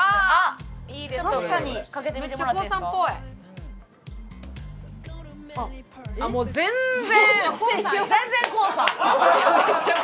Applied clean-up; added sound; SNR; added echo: none; none; none; none.